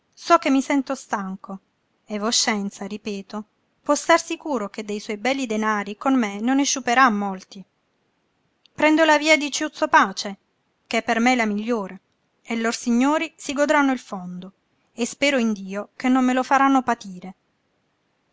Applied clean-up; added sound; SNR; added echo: none; none; none; none.